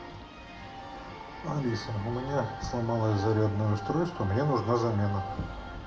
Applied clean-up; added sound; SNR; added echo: none; none; none; reverberation time 0.7 s.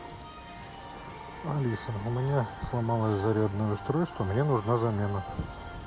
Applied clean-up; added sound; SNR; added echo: none; none; none; none.